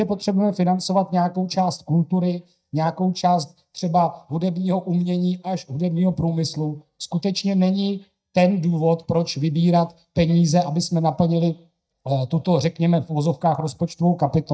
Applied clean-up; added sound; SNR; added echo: neural mask model DeepFilterNet 3.